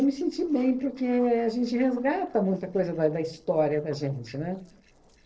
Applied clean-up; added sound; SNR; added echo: neural separator model SepFormer DNS4.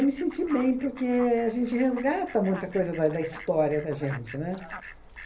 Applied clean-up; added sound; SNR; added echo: none; Fowl; 17 dB; reverberation time 0.3 s.